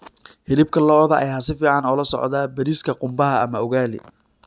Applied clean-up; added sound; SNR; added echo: none; none; none; none.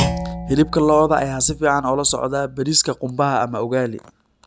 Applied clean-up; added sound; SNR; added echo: none; Thump, thud; 11 dB; none.